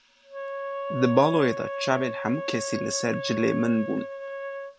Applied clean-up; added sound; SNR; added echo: none; Wind instrument, woodwind instrument; 7 dB; none.